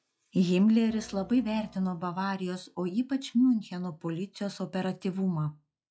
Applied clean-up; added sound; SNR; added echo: classical method log-MMSE.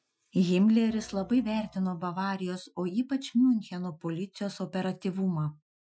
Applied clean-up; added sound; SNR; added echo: classical method Wiener filter.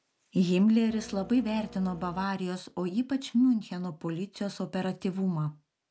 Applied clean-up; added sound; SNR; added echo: none; Printer; 18 dB; none.